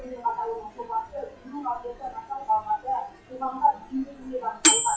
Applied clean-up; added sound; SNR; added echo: classical method WPE with log-MMSE.